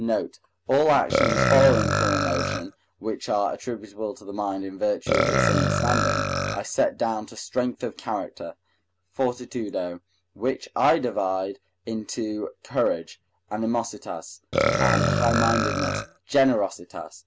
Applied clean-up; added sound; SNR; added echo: none; Burping, eructation; -1 dB; none.